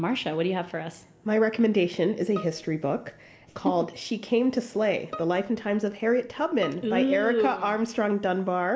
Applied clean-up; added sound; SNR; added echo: none; Bowed string instrument; 20 dB; reverberation time 1.6 s.